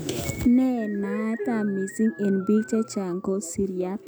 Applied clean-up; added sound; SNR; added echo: none; Keyboard (musical); 19 dB; none.